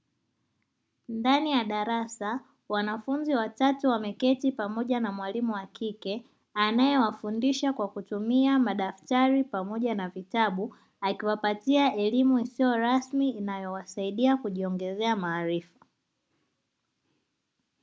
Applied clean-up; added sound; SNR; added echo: none; none; none; none.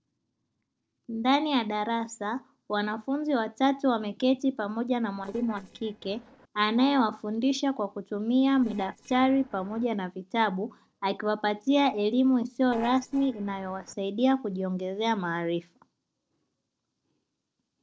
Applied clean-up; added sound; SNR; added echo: neural separator model SepFormer DNS4.